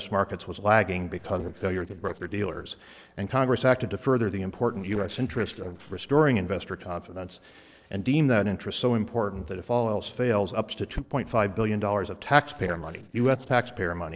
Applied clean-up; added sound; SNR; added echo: neural separator model SepFormer DNS4.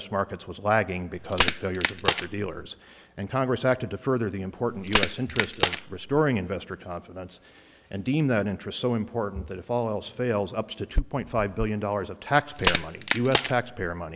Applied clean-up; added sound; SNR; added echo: none; Crack; -1 dB; none.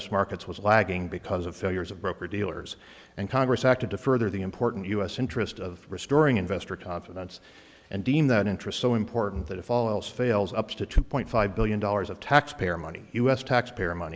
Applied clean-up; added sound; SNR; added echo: none; none; none; none.